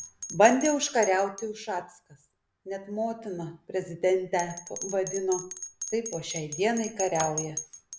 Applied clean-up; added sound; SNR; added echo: none; Bell; 11 dB; none.